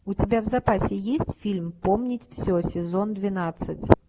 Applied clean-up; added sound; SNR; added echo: none; none; none; none.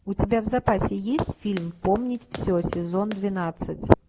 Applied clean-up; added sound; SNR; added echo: none; Run; 16 dB; none.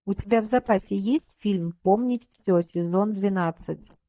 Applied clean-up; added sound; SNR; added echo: neural mask model DeepFilterNet 3.